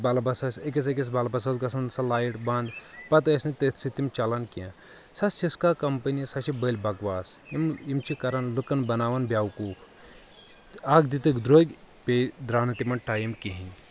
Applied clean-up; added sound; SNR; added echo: none; none; none; none.